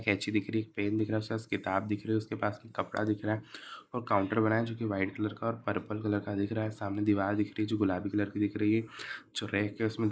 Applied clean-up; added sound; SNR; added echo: neural mask model Resemble Enhance denoiser.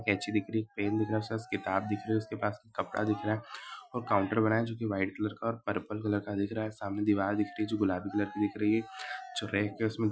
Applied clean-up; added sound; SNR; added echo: classical method Wiener filter.